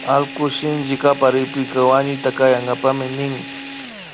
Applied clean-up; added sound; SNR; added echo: none; Drill; 13 dB; none.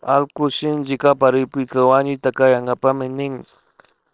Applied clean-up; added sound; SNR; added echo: neural separator model SepFormer WHAM!.